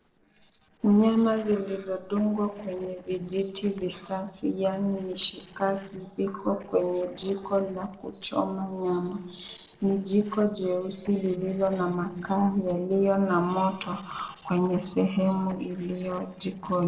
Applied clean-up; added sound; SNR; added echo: neural separator model SepFormer DNS4.